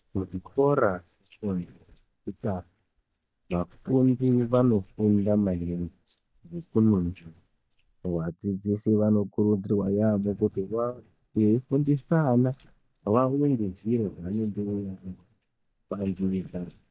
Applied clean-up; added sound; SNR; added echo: neural mask model DeepFilterNet 3.